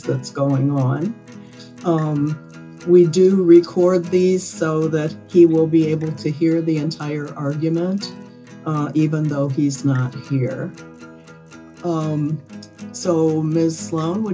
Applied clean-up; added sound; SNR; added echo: none; Acoustic guitar; 19 dB; reverberation time 0.2 s.